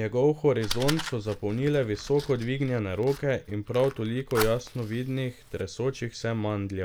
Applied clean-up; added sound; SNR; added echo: none; Fire; 12 dB; none.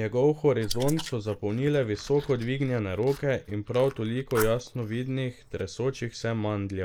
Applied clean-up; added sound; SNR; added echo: neural mask model Resemble Enhance denoiser.